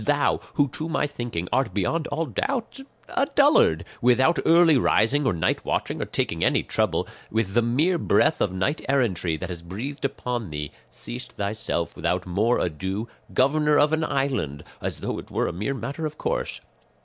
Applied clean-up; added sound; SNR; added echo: none; none; none; none.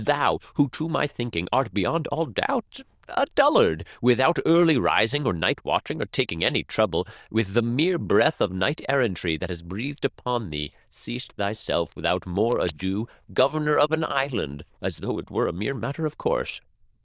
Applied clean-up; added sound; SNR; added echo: neural diffusion model UNIVERSE++.